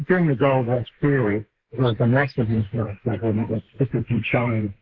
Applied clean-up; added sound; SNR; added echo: neural mask model Resemble Enhance denoiser.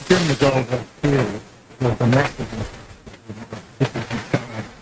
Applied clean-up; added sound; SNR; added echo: neural mask model RNNoise.